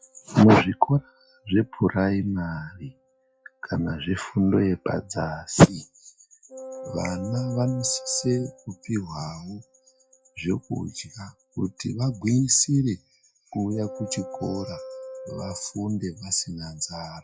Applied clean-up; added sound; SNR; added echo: classical method log-MMSE.